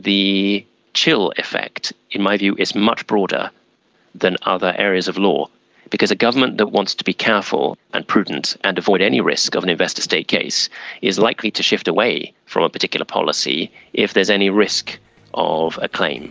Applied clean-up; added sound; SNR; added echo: none; none; none; none.